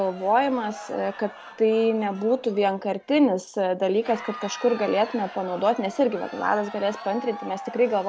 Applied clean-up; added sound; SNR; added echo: none; Crowd; 16 dB; none.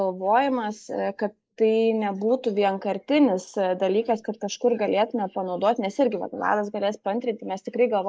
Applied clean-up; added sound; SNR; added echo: neural mask model Resemble Enhance denoiser.